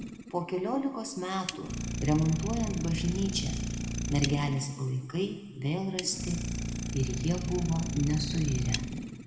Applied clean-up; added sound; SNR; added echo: none; Idling; 4 dB; reverberation time 1.4 s.